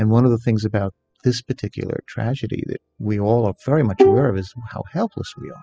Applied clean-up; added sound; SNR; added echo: classical method spectral subtraction.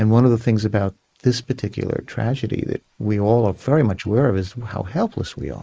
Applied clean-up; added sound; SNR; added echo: neural mask model Resemble Enhance denoiser.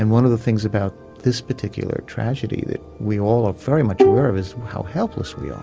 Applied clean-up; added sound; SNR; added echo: none; Bowed string instrument; -1 dB; none.